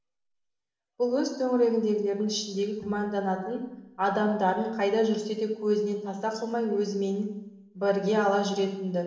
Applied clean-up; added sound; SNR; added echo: none; Bowed string instrument; 17 dB; reverberation time 0.9 s.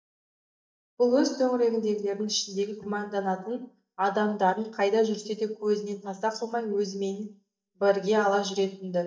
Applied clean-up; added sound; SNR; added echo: neural mask model DeepFilterNet 3.